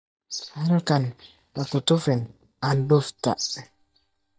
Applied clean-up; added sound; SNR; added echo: neural mask model DeepFilterNet 3.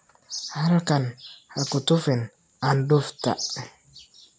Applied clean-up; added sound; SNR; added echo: none; none; none; none.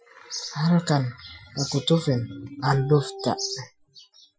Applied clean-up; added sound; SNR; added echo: classical method Wiener filter.